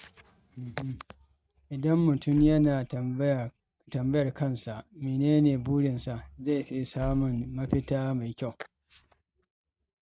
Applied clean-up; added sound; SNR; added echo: neural mask model RNNoise.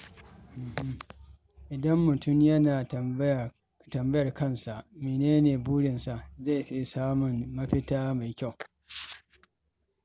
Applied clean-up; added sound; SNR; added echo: none; none; none; none.